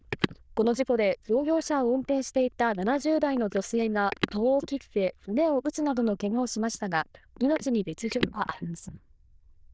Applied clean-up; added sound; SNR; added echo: neural diffusion model UNIVERSE++.